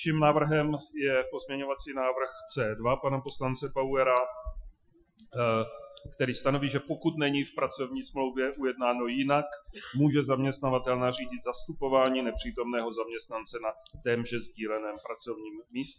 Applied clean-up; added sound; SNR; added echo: classical method Wiener filter.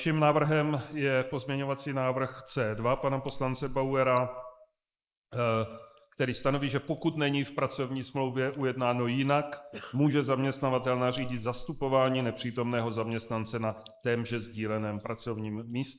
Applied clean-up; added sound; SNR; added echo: neural mask model Resemble Enhance denoiser.